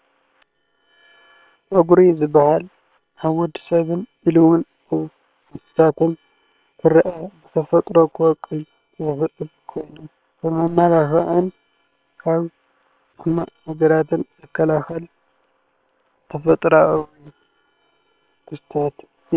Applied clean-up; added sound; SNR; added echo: neural separator model SepFormer WHAM!.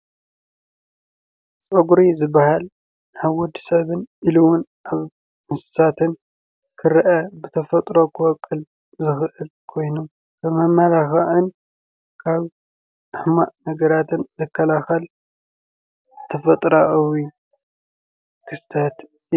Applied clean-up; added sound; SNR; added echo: none; none; none; none.